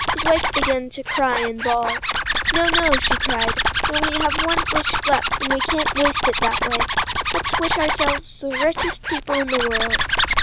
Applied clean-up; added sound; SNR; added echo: none; Zipper (clothing); -3 dB; none.